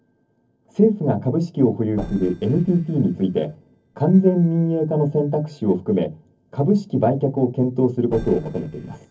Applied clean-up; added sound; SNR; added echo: neural separator model SepFormer DNS4.